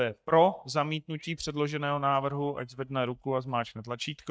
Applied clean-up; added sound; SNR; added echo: neural mask model DeepFilterNet 3.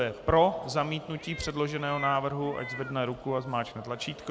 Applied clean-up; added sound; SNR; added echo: none; Meow; 15 dB; none.